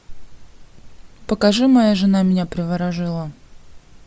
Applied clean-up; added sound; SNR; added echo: none; none; none; none.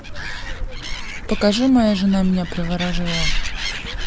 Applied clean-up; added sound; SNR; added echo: none; Animal; 3 dB; none.